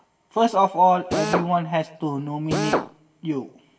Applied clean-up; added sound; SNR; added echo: none; Drill; 3 dB; reverberation time 0.8 s.